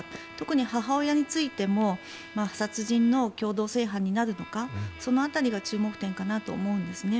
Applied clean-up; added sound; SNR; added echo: none; Bowed string instrument; 19 dB; none.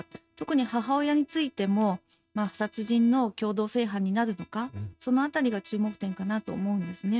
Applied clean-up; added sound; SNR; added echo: neural mask model RNNoise.